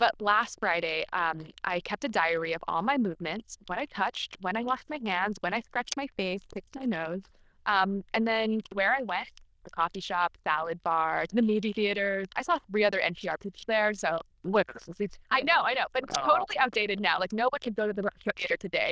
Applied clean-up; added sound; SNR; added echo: neural diffusion model UNIVERSE++.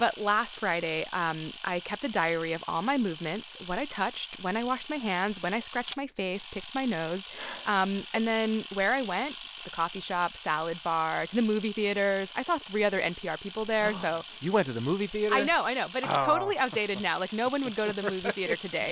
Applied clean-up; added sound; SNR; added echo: none; Camera; 14 dB; none.